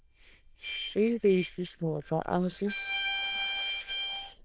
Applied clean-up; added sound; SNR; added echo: neural diffusion model UNIVERSE++.